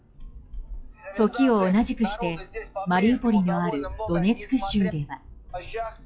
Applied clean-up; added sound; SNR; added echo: classical method log-MMSE.